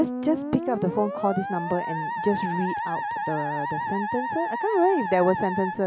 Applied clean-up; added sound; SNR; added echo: none; Musical instrument; 4 dB; none.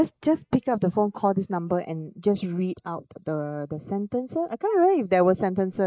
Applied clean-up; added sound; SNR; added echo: neural mask model Resemble Enhance denoiser.